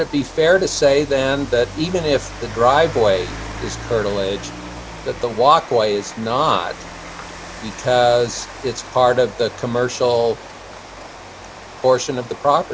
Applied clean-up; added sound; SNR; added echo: none; Rain; 14 dB; none.